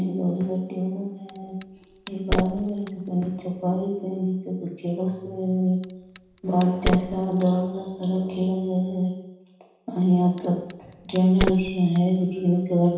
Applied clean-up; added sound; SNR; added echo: none; Crack; 10 dB; reverberation time 0.9 s.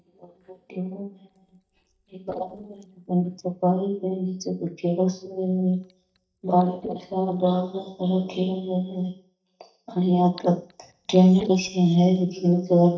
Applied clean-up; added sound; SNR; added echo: neural mask model DeepFilterNet 3.